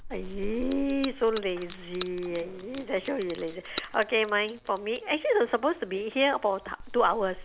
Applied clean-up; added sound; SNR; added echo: none; Bell; 12 dB; none.